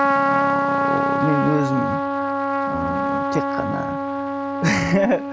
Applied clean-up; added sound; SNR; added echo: none; Trumpet; -3 dB; none.